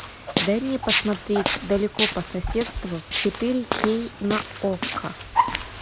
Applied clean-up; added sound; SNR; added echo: none; Walk, footsteps; 2 dB; none.